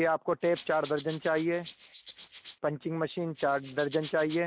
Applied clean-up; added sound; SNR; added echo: neural mask model Resemble Enhance denoiser.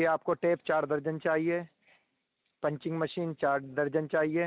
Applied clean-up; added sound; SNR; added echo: none; none; none; none.